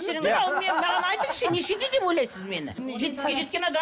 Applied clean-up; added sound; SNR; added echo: none; none; none; none.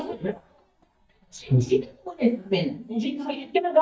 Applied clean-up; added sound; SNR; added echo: neural mask model DeepFilterNet 3.